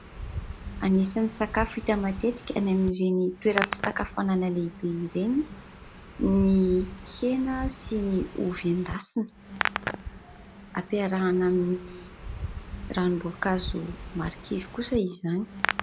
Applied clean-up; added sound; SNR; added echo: none; Hands; 9 dB; none.